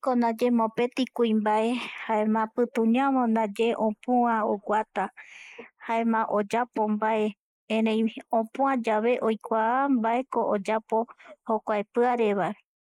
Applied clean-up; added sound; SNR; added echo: neural mask model Resemble Enhance denoiser.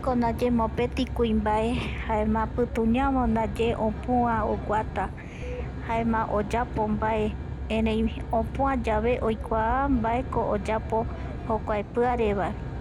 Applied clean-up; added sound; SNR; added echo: none; Aircraft; 6 dB; none.